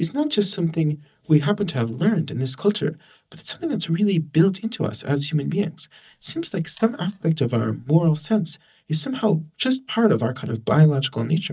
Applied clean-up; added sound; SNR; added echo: neural mask model DeepFilterNet 3.